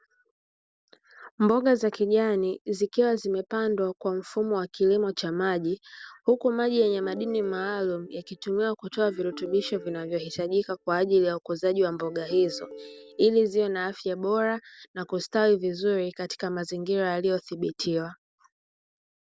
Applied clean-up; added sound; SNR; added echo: neural separator model SepFormer DNS4.